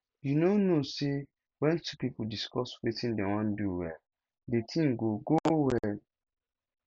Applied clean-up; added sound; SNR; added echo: none; none; none; none.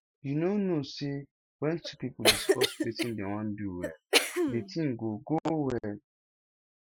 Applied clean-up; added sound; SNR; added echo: classical method Wiener filter.